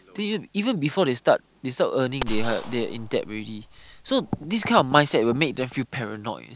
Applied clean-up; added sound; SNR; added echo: none; Gunshot, gunfire; 8 dB; none.